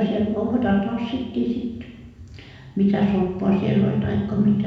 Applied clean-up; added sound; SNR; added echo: none; none; none; reverberation time 1.0 s.